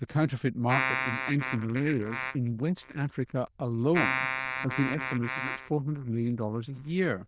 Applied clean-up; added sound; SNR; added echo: neural diffusion model UNIVERSE++.